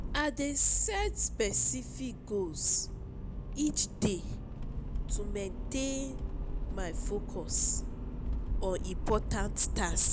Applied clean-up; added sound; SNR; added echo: none; Accelerating, revving, vroom; 5 dB; none.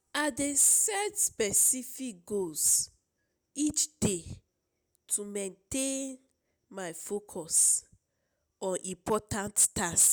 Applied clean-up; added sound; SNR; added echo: none; none; none; none.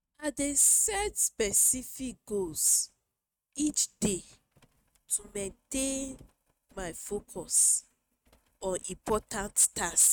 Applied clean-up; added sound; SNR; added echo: neural mask model RNNoise.